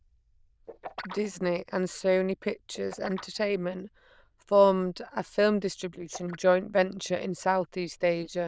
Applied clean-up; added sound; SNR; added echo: neural diffusion model UNIVERSE++.